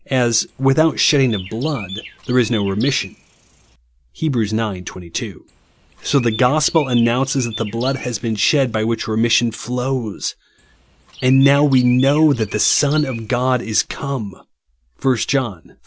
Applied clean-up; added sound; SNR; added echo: none; Chirp, tweet; 16 dB; none.